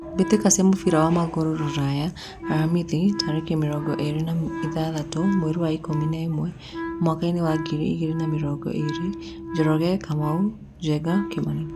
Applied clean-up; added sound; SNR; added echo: none; Wind instrument, woodwind instrument; 10 dB; none.